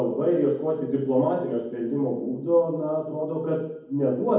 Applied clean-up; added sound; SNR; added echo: none; none; none; reverberation time 1.2 s.